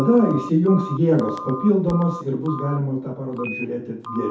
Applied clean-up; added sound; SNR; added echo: none; Telephone; 13 dB; reverberation time 0.5 s.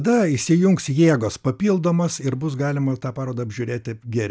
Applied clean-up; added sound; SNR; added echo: none; none; none; none.